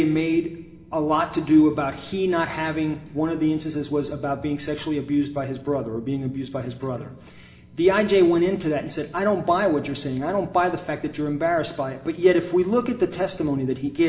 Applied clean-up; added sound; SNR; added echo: none; none; none; reverberation time 1.1 s.